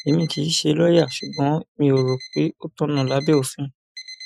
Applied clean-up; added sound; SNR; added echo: classical method Wiener filter.